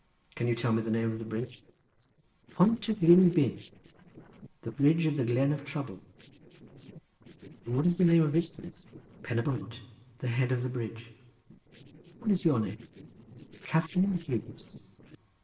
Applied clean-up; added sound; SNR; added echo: neural separator model SepFormer DNS4.